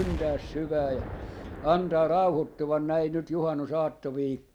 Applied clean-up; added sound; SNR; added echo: none; Explosion; 12 dB; none.